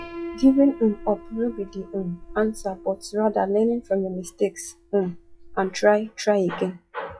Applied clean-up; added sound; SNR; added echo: classical method log-MMSE.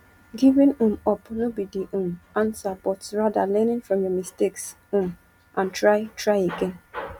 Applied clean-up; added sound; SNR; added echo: none; none; none; none.